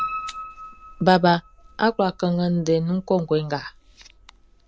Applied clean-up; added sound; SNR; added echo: none; Piano; 15 dB; none.